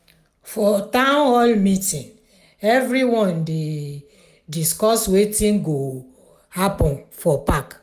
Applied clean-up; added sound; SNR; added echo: none; none; none; none.